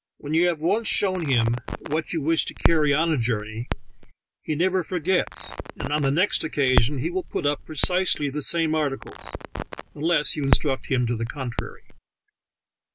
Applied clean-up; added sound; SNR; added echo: none; Crackle; 3 dB; none.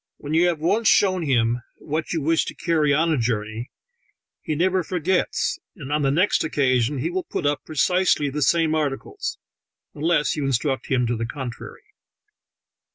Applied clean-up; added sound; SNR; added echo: none; none; none; none.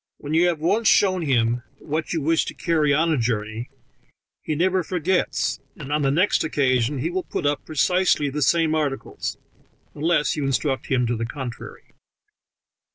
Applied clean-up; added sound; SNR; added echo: neural separator model SepFormer DNS4.